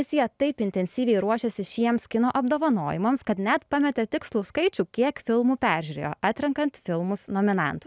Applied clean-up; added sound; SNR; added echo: none; none; none; none.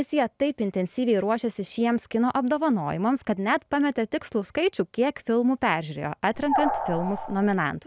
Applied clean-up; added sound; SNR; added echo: none; Animal; 4 dB; none.